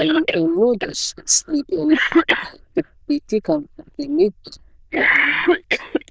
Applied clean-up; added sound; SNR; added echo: neural diffusion model UNIVERSE++.